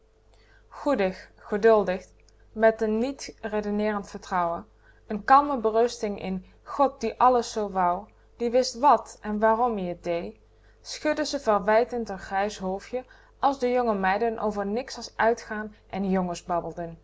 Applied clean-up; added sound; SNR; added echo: none; none; none; none.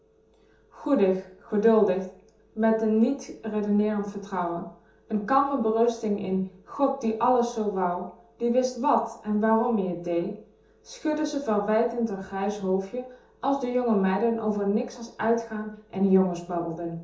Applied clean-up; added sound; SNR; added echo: none; none; none; reverberation time 0.6 s.